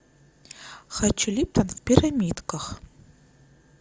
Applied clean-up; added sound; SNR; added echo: none; none; none; none.